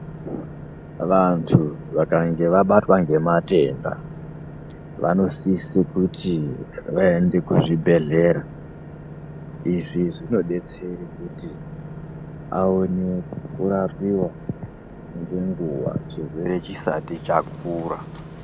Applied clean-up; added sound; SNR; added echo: none; Engine / Boat, Water vehicle; 14 dB; none.